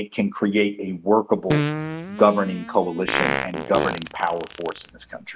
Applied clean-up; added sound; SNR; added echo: none; Fart; 4 dB; none.